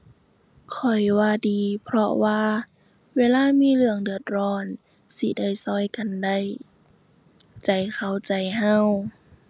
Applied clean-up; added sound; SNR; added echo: none; none; none; none.